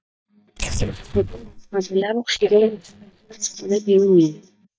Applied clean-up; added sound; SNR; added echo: neural mask model DeepFilterNet 3.